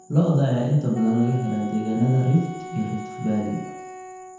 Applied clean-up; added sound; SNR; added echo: none; Wind instrument, woodwind instrument; 15 dB; reverberation time 0.9 s.